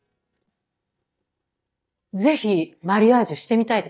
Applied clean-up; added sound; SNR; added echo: neural mask model DeepFilterNet 3.